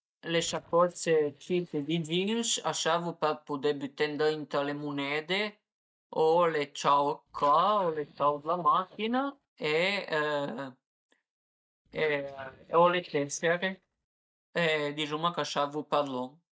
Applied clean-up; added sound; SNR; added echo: neural mask model DeepFilterNet 3.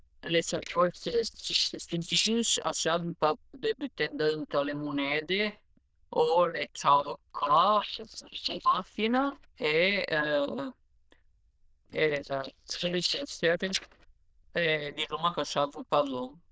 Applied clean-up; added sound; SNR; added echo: neural diffusion model UNIVERSE++.